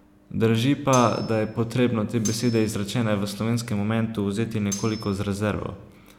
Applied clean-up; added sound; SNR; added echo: none; Cutlery, silverware; 16 dB; none.